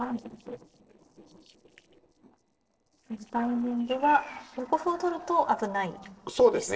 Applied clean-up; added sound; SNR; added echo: neural separator model SepFormer DNS4.